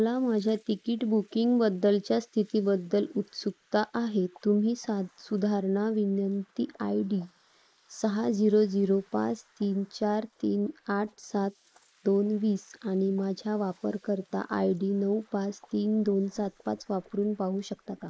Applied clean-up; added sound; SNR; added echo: neural mask model Resemble Enhance denoiser.